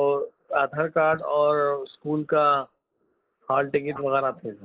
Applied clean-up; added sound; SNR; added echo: neural mask model Resemble Enhance denoiser.